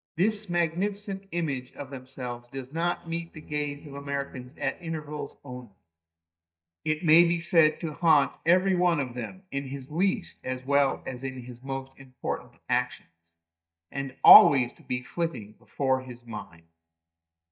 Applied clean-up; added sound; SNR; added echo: neural mask model DeepFilterNet 3.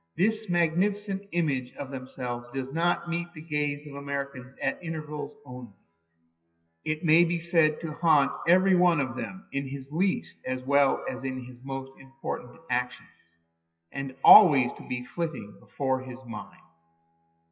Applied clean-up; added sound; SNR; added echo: classical method WPE with log-MMSE.